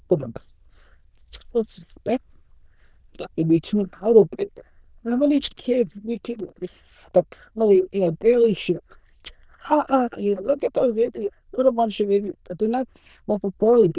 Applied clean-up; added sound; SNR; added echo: neural diffusion model UNIVERSE++.